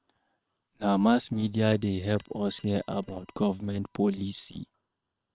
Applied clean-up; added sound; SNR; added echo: neural separator model SepFormer WHAM!.